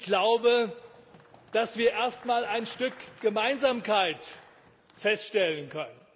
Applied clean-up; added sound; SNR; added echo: none; none; none; none.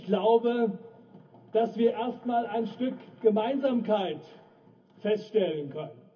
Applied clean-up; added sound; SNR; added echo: none; none; none; reverberation time 0.3 s.